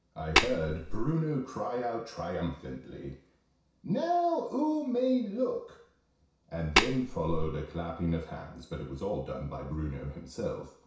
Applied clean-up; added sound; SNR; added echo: none; Tap; -4 dB; reverberation time 0.6 s.